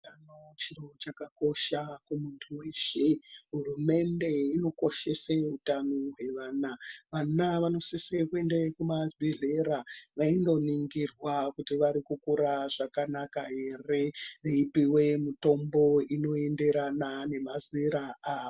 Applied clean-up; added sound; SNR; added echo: none; none; none; none.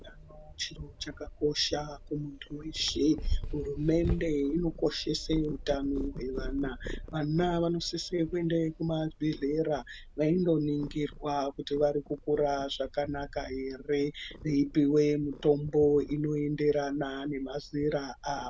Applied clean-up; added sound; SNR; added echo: none; Purr; 11 dB; none.